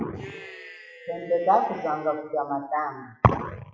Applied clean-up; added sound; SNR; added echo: classical method WPE with log-MMSE.